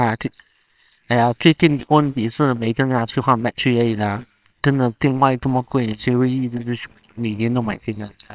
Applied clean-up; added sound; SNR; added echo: neural separator model SepFormer WHAMR!.